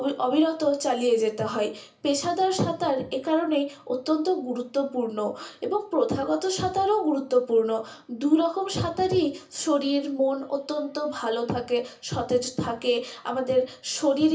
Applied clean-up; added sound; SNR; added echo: none; none; none; reverberation time 0.3 s.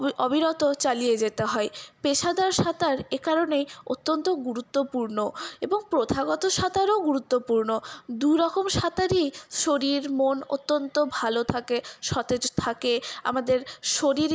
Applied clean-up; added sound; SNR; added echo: none; none; none; none.